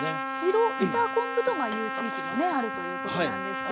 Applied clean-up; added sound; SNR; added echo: none; Trumpet; 4 dB; none.